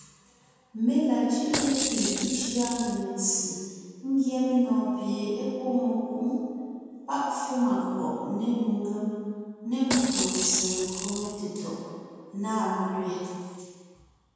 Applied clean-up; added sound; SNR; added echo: none; Rattle / Rattle (instrument); 3 dB; reverberation time 2.1 s.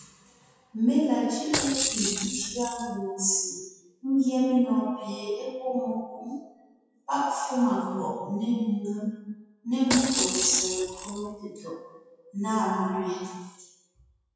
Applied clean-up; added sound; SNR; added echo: classical method WPE with log-MMSE.